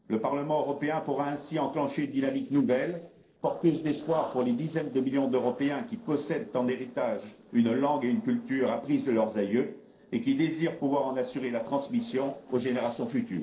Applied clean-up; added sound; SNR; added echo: neural separator model SepFormer DNS4.